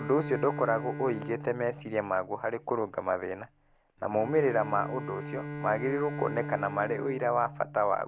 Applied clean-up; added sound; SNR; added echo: none; Bowed string instrument; 9 dB; none.